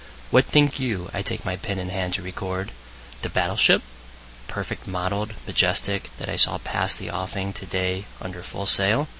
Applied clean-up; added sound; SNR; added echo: none; none; none; none.